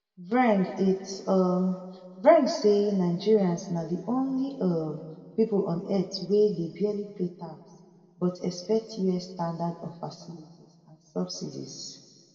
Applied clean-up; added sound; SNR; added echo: none; none; none; reverberation time 1.8 s.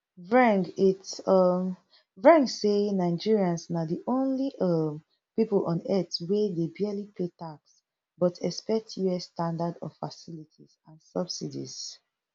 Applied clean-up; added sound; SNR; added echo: none; none; none; none.